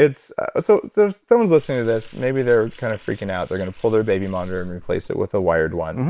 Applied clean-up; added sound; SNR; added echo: neural separator model SepFormer WHAM!.